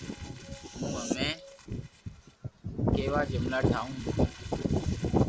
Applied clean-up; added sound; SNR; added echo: none; Crumpling, crinkling; 20 dB; none.